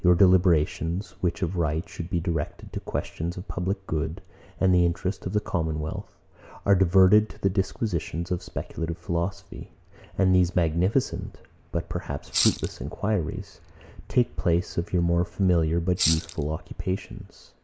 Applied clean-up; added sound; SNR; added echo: neural mask model Resemble Enhance denoiser.